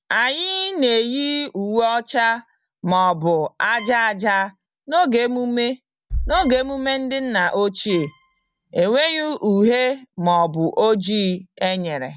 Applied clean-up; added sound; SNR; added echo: none; Bass drum + Trumpet; 17 dB; none.